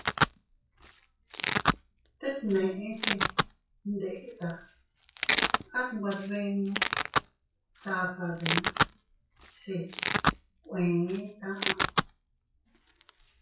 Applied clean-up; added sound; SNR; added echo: classical method WPE with log-MMSE.